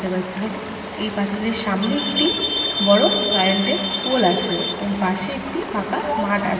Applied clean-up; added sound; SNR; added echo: none; Stream; 12 dB; reverberation time 2.9 s.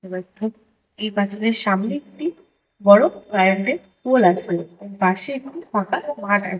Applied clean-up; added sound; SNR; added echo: neural mask model DeepFilterNet 3.